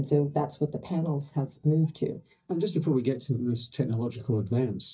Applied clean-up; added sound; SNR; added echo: neural mask model DeepFilterNet 3.